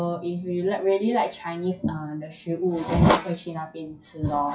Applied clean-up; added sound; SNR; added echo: classical method WPE with log-MMSE.